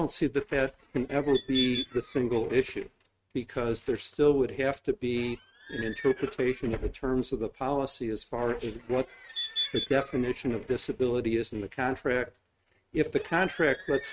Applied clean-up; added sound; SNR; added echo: neural mask model RNNoise.